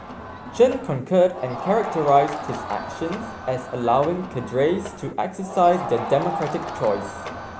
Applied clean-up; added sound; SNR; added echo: none; Crowd; 10 dB; none.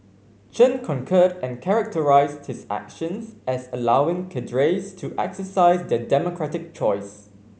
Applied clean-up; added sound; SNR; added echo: none; none; none; none.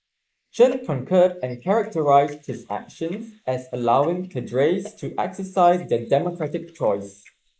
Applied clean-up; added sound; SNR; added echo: neural mask model Resemble Enhance denoiser.